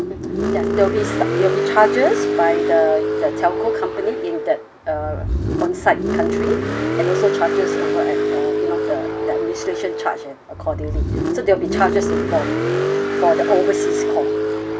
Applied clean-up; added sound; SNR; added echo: none; Car; -1 dB; none.